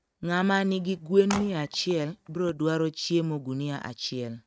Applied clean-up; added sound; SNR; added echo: neural mask model RNNoise.